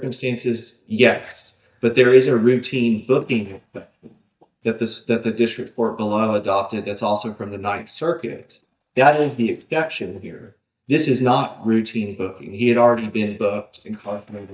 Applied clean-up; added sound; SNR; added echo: neural mask model DeepFilterNet 3.